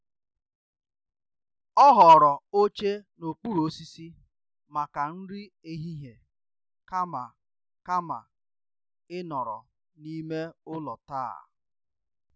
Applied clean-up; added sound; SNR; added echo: none; none; none; none.